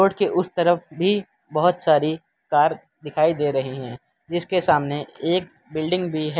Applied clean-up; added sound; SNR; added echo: none; none; none; none.